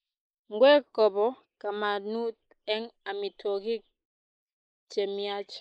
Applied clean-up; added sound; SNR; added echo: neural mask model Resemble Enhance denoiser.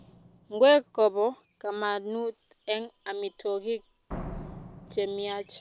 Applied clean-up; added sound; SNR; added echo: none; Slam; 17 dB; none.